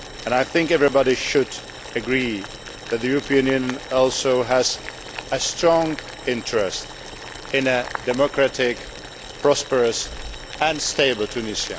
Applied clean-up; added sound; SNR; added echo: none; Boiling; 13 dB; none.